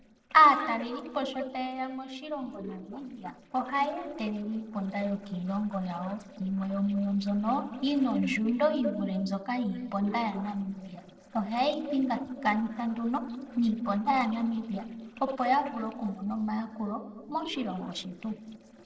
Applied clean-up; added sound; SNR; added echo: neural separator model SepFormer DNS4.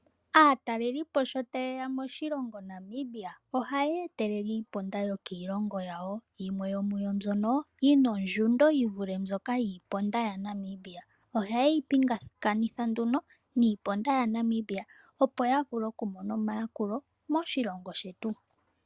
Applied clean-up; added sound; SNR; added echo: none; none; none; none.